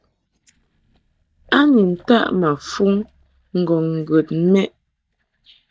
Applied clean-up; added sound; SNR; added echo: neural mask model DeepFilterNet 3.